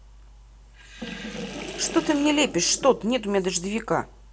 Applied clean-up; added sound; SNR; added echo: none; Sink (filling or washing) / Water; 12 dB; none.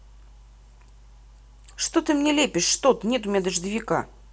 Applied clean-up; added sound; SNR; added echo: none; none; none; none.